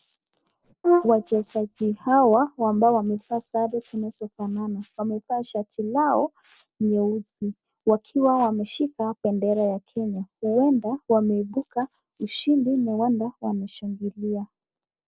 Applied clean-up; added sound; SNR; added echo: neural separator model SepFormer DNS4.